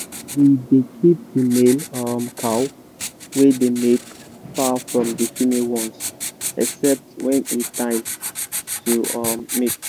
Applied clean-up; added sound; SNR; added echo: none; Writing; 10 dB; none.